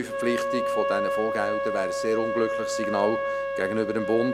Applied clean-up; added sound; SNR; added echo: none; Wind instrument, woodwind instrument; 0 dB; none.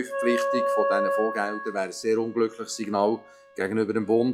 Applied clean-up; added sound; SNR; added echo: classical method log-MMSE.